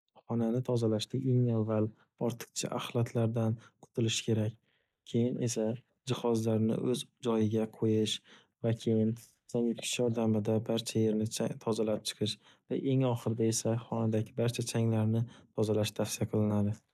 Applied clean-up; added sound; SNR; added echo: neural mask model DeepFilterNet 3.